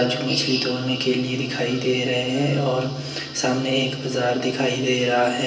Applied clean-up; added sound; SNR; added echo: none; none; none; reverberation time 0.2 s.